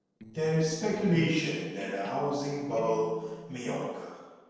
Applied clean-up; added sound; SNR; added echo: neural separator model SepFormer DNS4.